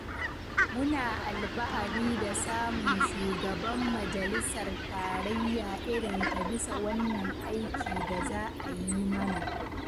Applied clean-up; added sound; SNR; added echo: none; Fowl; 0 dB; none.